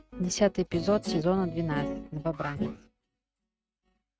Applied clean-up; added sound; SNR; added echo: neural mask model RNNoise.